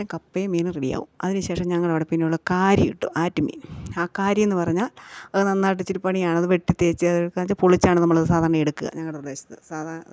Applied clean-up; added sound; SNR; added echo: none; none; none; none.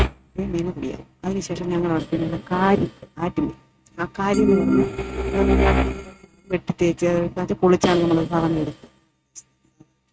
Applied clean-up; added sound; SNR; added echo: neural mask model RNNoise.